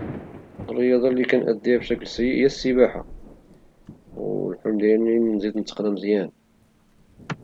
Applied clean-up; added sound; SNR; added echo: none; Thunder / Rain; 19 dB; none.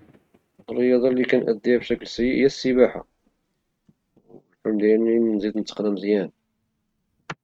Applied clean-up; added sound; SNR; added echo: neural mask model RNNoise.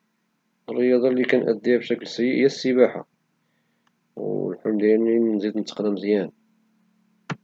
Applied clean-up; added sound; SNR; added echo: none; none; none; none.